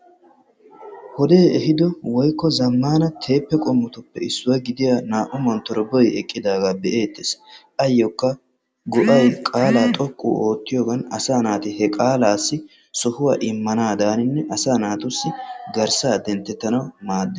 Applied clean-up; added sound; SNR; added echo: none; none; none; none.